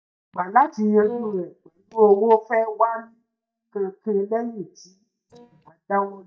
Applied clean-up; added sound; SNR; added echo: neural mask model DeepFilterNet 3.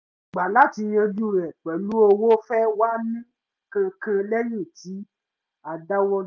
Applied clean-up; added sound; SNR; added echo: none; none; none; none.